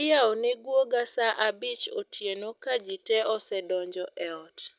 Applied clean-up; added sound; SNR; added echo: none; none; none; none.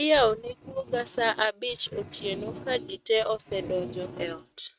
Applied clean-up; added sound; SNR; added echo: neural mask model RNNoise.